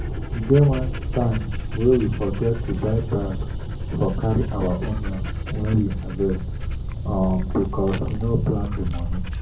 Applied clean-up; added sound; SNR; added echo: none; Dog; 3 dB; reverberation time 0.4 s.